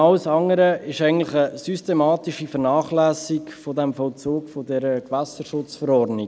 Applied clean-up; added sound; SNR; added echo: none; none; none; none.